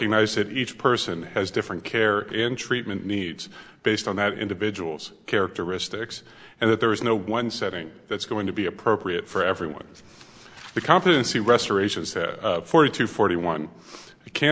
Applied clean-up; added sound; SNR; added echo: none; none; none; none.